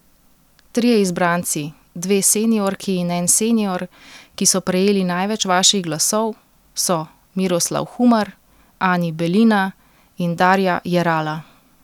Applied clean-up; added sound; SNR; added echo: none; none; none; none.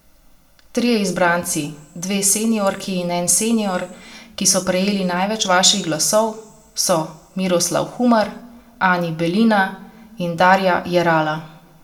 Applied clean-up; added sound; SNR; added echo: none; none; none; reverberation time 0.4 s.